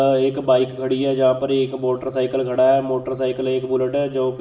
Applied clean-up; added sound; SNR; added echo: none; none; none; reverberation time 1.5 s.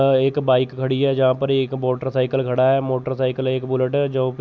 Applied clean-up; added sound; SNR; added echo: none; none; none; none.